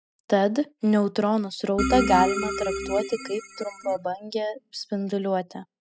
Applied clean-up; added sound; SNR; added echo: classical method spectral subtraction.